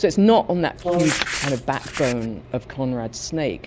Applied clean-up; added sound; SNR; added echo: none; Crumpling, crinkling + Brass instrument; 5 dB; none.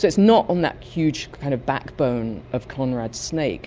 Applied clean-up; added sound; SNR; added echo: none; none; none; none.